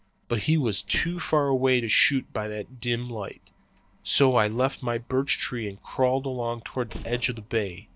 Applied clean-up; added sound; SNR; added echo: neural separator model SepFormer DNS4.